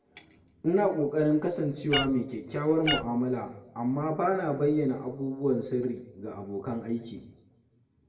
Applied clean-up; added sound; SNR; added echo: none; Meow; 5 dB; reverberation time 0.7 s.